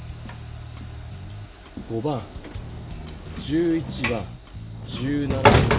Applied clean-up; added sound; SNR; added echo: none; Sliding door / Train; -3 dB; none.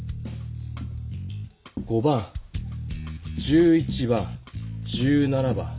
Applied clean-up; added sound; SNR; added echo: none; none; none; none.